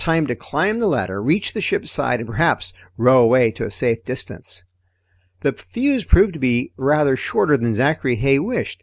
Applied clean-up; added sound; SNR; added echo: none; none; none; none.